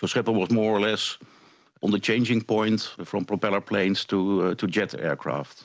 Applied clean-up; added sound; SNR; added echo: none; none; none; none.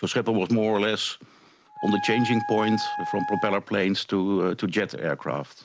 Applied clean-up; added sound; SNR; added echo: none; Wind instrument, woodwind instrument; 7 dB; none.